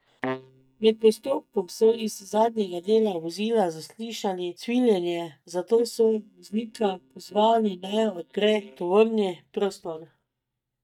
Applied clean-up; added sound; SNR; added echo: neural mask model DeepFilterNet 3.